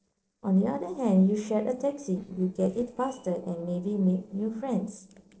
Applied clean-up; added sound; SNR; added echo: neural separator model SepFormer DNS4.